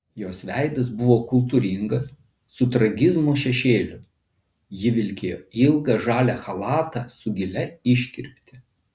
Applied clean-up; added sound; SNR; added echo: none; none; none; none.